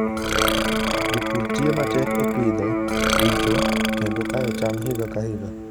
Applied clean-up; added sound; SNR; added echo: none; Electric guitar + Burping, eructation; -4 dB; none.